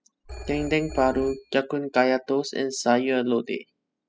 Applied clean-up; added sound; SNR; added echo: classical method spectral subtraction.